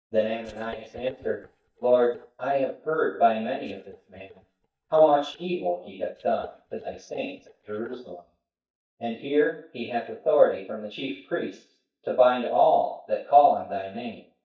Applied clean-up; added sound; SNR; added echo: neural mask model DeepFilterNet 3.